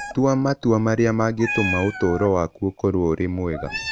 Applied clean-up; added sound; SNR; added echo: none; Meow; 12 dB; none.